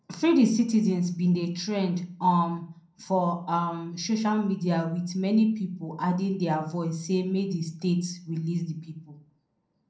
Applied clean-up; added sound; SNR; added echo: none; none; none; reverberation time 0.5 s.